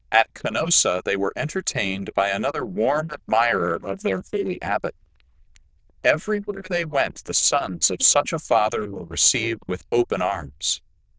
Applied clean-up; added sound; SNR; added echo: neural diffusion model UNIVERSE++.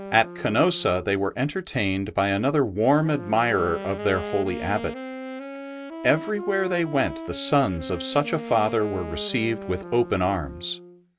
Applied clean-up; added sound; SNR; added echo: none; Wind instrument, woodwind instrument; 12 dB; none.